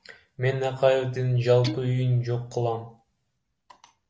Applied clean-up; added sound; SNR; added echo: none; Guitar; 14 dB; none.